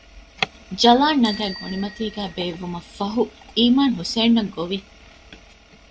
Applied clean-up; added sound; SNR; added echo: none; Bicycle bell; 19 dB; none.